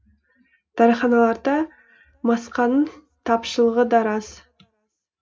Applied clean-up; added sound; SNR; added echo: none; none; none; reverberation time 0.3 s.